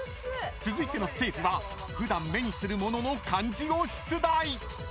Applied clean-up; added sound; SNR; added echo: none; none; none; none.